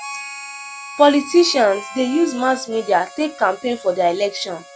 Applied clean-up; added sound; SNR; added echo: none; Harmonica; 15 dB; none.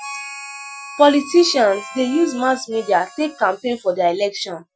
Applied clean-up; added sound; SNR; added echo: classical method Wiener filter.